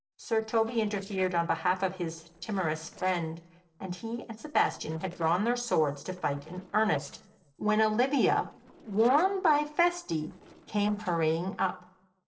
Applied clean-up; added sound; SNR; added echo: neural separator model SepFormer DNS4.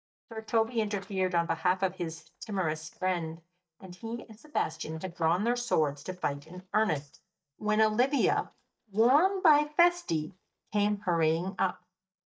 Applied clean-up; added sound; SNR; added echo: neural mask model DeepFilterNet 3.